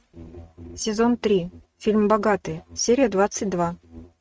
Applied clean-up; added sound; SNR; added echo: neural mask model RNNoise.